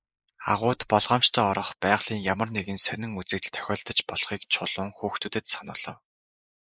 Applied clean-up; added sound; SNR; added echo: neural mask model Resemble Enhance denoiser.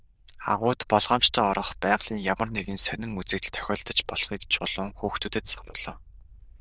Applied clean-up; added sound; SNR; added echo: neural diffusion model UNIVERSE++.